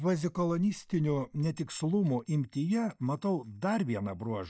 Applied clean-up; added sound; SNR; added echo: neural mask model DeepFilterNet 3.